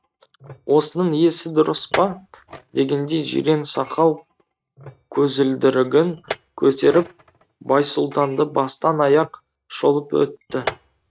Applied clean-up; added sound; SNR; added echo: neural mask model RNNoise.